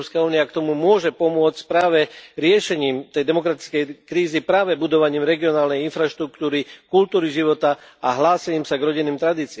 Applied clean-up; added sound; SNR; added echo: none; none; none; none.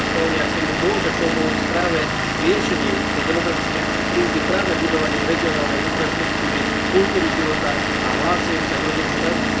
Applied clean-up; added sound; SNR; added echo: none; Engine / Vehicle; -3 dB; reverberation time 0.8 s.